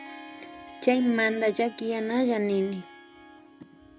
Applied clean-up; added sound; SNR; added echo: none; Harp; 18 dB; none.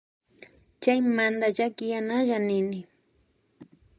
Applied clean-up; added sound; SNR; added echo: none; none; none; none.